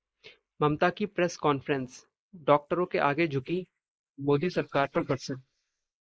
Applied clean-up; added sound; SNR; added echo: neural mask model Resemble Enhance denoiser.